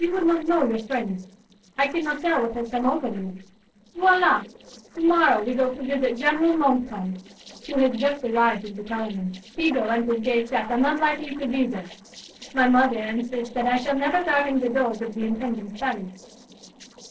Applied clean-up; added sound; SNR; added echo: neural separator model SepFormer DNS4.